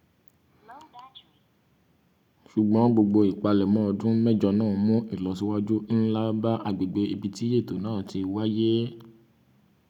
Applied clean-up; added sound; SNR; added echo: none; none; none; none.